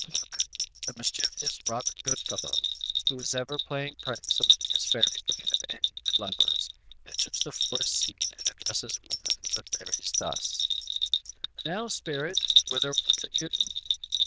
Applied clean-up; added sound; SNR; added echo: neural diffusion model UNIVERSE++.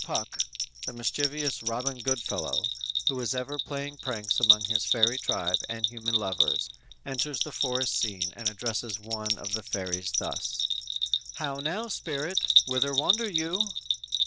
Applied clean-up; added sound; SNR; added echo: none; Bell; -4 dB; none.